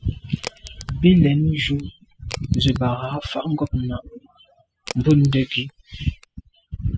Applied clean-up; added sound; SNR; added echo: classical method spectral subtraction.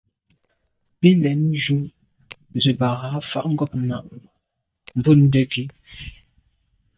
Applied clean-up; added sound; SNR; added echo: neural mask model DeepFilterNet 3.